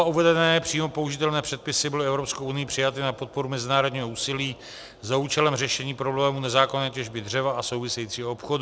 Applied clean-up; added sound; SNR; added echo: none; none; none; none.